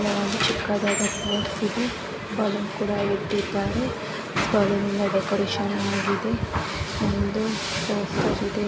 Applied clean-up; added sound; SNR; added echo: none; none; none; none.